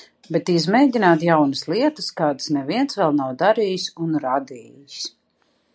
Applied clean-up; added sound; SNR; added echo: none; none; none; none.